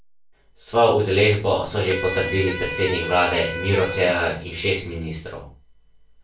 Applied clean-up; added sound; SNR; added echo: none; Electric guitar; 8 dB; reverberation time 0.3 s.